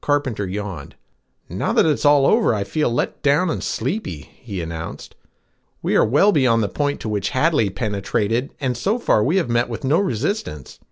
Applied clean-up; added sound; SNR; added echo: none; none; none; none.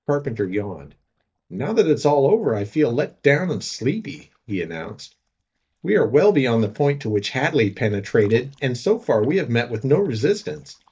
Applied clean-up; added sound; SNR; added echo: neural mask model DeepFilterNet 3.